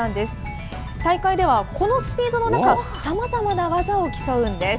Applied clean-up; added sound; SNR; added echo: none; none; none; none.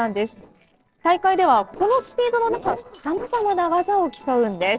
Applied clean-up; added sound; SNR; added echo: neural separator model SepFormer DNS4.